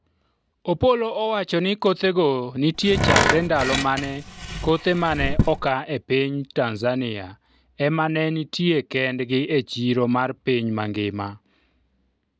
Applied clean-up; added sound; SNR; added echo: none; Tools; 1 dB; none.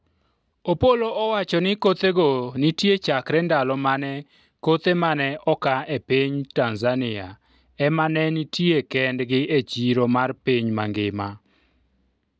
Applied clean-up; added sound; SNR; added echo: none; none; none; none.